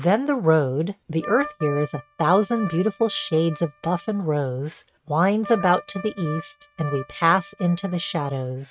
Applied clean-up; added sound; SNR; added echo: neural mask model RNNoise.